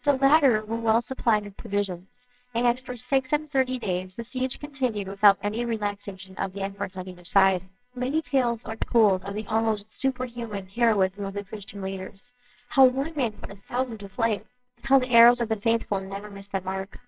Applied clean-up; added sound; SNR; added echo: neural separator model SepFormer WHAMR!.